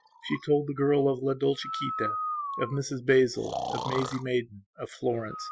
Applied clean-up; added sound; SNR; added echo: classical method Wiener filter.